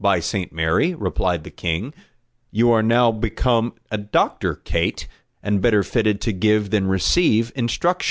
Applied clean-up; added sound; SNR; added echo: none; none; none; none.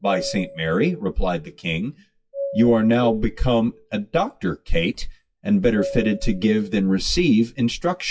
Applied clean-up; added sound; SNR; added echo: classical method WPE with log-MMSE.